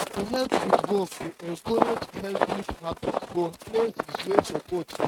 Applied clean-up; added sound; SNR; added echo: neural mask model RNNoise.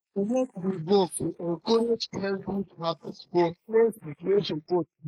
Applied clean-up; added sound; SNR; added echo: neural mask model Resemble Enhance denoiser.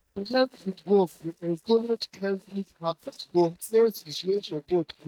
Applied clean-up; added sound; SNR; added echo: neural mask model DeepFilterNet 3.